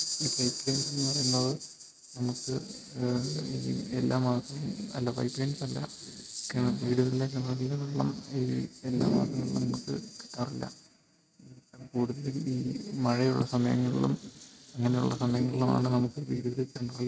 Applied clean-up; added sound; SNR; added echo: neural mask model RNNoise.